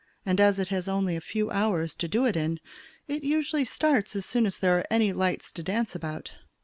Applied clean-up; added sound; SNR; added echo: none; none; none; none.